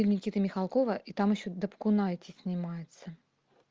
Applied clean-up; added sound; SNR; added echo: none; none; none; none.